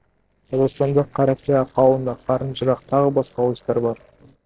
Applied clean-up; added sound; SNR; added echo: neural separator model SepFormer DNS4.